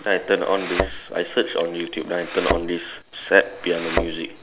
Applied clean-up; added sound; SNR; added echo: none; Thump, thud; 4 dB; none.